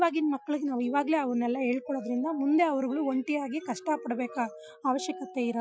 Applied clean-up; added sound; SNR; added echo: classical method Wiener filter.